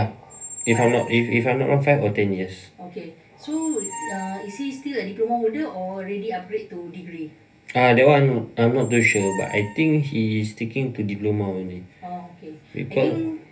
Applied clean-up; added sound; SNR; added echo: none; Squeak; 15 dB; reverberation time 0.3 s.